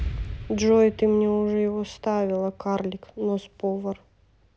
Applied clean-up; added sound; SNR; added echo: none; Explosion; 14 dB; none.